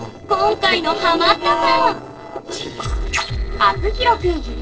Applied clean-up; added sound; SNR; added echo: neural separator model SepFormer DNS4.